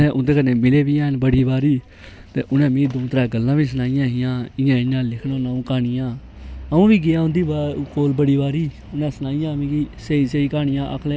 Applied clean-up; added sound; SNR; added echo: none; none; none; none.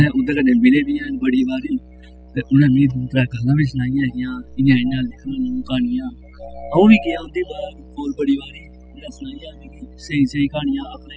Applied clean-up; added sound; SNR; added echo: classical method spectral subtraction.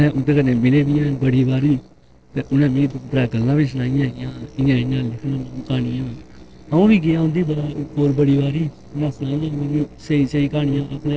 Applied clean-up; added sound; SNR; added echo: neural separator model SepFormer DNS4.